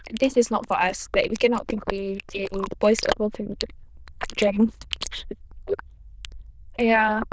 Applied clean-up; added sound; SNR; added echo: neural diffusion model UNIVERSE++.